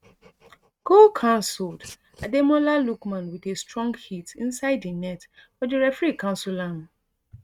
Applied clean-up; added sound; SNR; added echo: neural mask model RNNoise.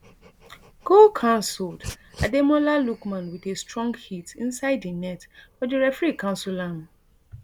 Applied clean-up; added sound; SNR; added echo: none; Dog; 19 dB; none.